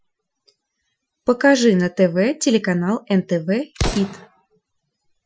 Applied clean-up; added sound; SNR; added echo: classical method Wiener filter.